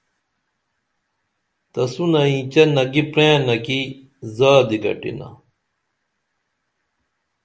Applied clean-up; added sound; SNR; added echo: none; none; none; none.